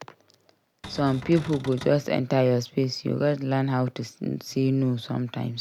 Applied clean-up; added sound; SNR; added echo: none; Cupboard open or close; 15 dB; none.